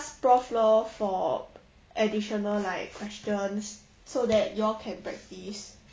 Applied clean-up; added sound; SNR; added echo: none; none; none; none.